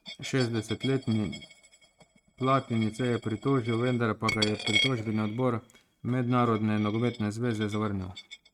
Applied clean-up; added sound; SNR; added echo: neural mask model RNNoise.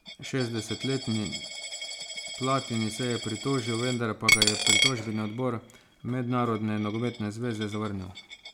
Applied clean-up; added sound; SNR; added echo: none; Coin (dropping); 1 dB; none.